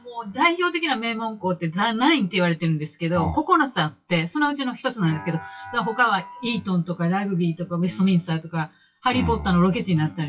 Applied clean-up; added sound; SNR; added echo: classical method WPE with log-MMSE.